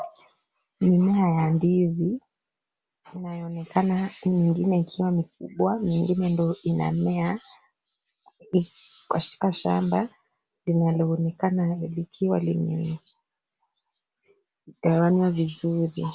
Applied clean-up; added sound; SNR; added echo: none; none; none; none.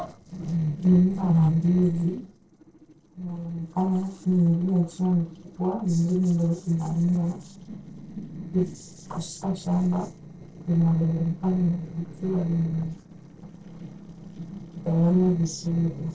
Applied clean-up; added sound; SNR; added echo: neural separator model SepFormer DNS4.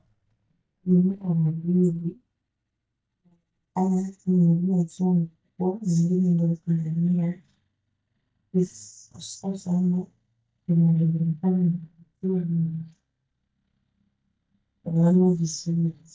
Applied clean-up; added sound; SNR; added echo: neural mask model DeepFilterNet 3.